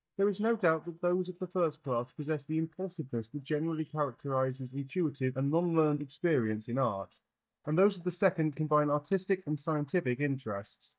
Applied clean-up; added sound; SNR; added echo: neural mask model DeepFilterNet 3.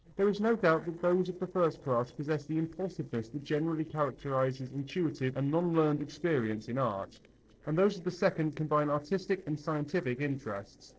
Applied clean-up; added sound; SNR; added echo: neural separator model SepFormer DNS4.